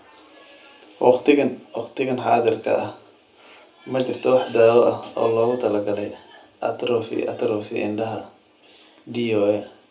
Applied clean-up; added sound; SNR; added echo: none; none; none; reverberation time 0.3 s.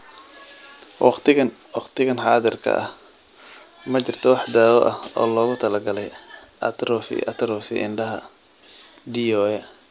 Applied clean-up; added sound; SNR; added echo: none; none; none; none.